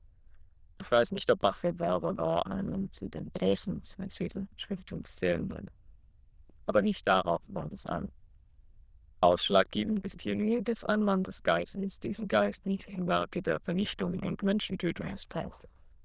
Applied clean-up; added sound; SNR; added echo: neural diffusion model UNIVERSE++.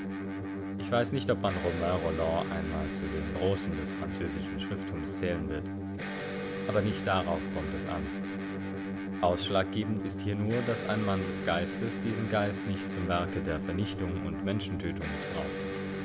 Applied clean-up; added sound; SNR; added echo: none; Electric guitar; 2 dB; none.